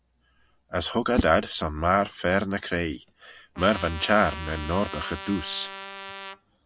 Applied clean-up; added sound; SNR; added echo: none; Trumpet + Whoosh, swoosh, swish; 10 dB; none.